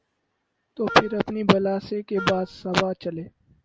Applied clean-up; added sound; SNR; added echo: none; Wind instrument, woodwind instrument; 14 dB; none.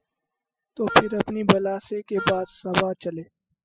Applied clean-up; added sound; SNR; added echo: classical method spectral subtraction.